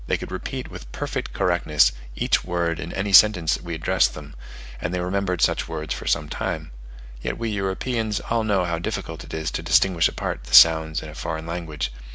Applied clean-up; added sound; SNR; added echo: none; none; none; none.